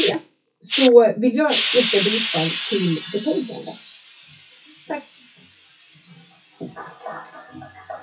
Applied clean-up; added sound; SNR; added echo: classical method WPE with log-MMSE.